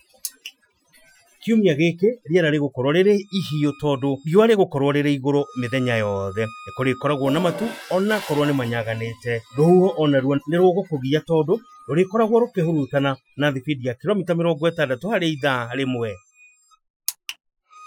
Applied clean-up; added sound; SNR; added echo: classical method Wiener filter.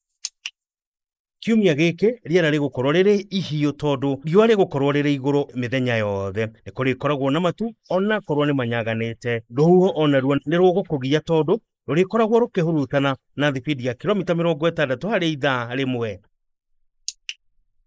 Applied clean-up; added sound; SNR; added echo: neural mask model Resemble Enhance denoiser.